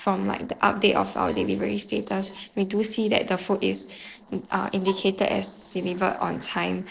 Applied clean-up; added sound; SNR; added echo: neural separator model SepFormer DNS4.